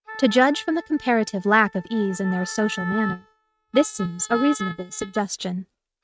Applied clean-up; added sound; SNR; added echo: neural mask model RNNoise.